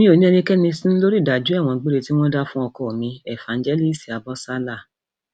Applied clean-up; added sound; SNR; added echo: none; none; none; none.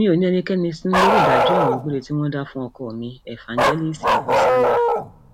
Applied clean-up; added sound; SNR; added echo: none; Bark; -3 dB; none.